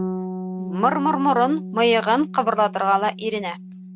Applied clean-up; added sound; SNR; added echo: none; Bass guitar; 9 dB; none.